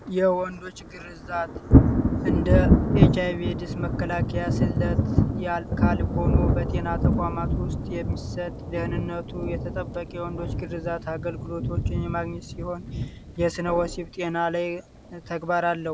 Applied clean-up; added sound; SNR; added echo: none; Thunder; -5 dB; none.